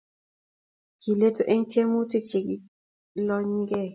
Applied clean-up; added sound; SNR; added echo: none; none; none; none.